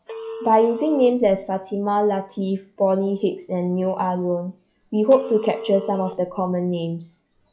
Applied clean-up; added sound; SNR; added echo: classical method log-MMSE.